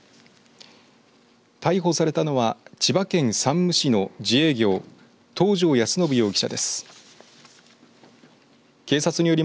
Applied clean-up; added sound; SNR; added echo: none; none; none; none.